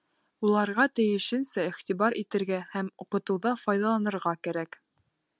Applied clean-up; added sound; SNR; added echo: none; none; none; none.